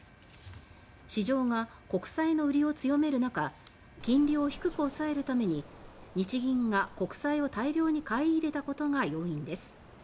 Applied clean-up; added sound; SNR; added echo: none; none; none; none.